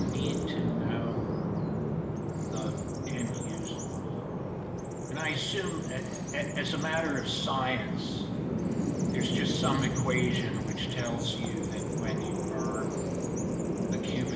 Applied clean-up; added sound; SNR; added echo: none; Bird vocalization, bird call, bird song; -4 dB; reverberation time 2.9 s.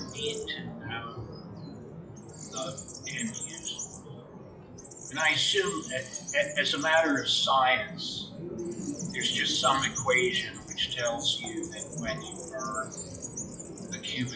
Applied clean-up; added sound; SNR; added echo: classical method WPE with log-MMSE.